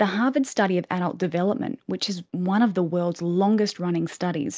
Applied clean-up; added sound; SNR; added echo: none; none; none; none.